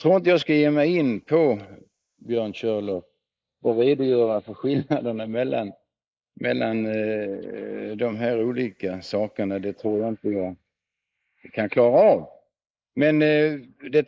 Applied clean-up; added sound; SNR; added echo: neural mask model Resemble Enhance denoiser.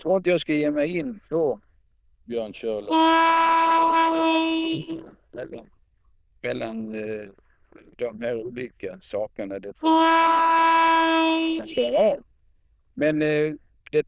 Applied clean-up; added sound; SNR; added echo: neural diffusion model UNIVERSE++.